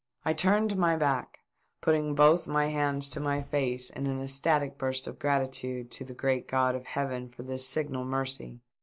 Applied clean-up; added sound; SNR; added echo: neural mask model Resemble Enhance denoiser.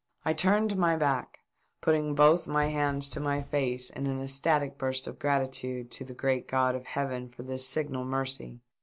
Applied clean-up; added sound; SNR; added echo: none; Knock; 15 dB; none.